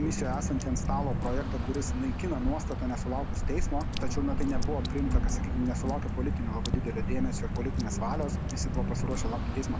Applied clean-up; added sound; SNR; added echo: none; Drip / Water; -5 dB; none.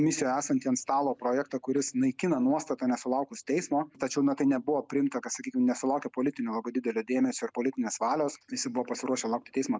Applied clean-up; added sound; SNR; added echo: none; none; none; none.